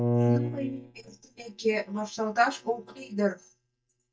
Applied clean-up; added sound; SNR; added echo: neural mask model DeepFilterNet 3.